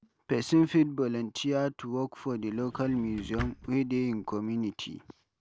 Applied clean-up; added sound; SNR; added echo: none; Drawer open or close; 14 dB; none.